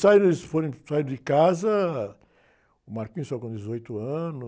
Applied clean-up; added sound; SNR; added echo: none; none; none; none.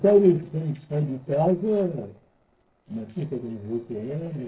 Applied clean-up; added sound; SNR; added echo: neural separator model SepFormer DNS4.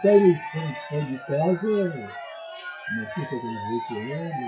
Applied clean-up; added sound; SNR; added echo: classical method WPE with log-MMSE.